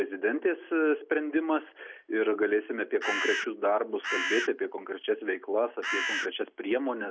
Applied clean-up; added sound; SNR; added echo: none; Bird; 1 dB; none.